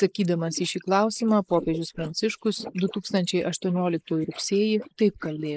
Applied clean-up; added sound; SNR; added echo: neural mask model Resemble Enhance denoiser.